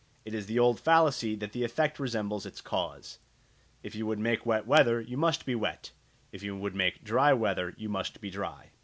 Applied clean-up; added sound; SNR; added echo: none; none; none; none.